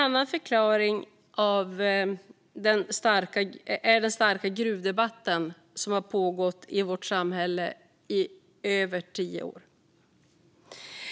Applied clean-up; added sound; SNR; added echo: none; none; none; none.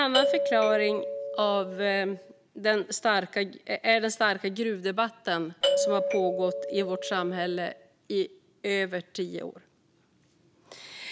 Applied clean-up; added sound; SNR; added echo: none; Doorbell; 1 dB; none.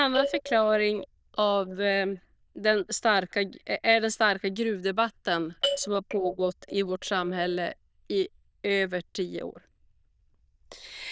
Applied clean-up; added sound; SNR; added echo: neural diffusion model UNIVERSE++.